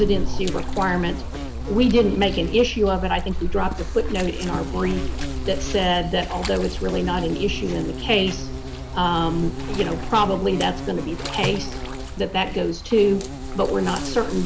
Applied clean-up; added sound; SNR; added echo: none; Insect; 5 dB; none.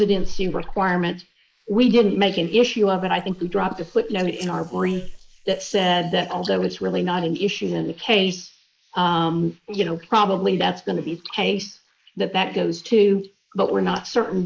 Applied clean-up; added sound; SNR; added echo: neural mask model Resemble Enhance denoiser.